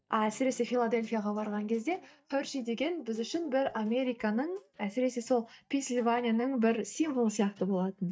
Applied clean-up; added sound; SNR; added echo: neural mask model DeepFilterNet 3.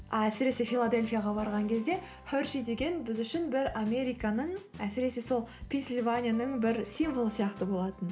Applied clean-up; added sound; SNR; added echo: none; none; none; none.